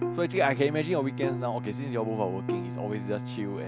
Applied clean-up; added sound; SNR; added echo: none; Bowed string instrument + Bowed string instrument; 4 dB; none.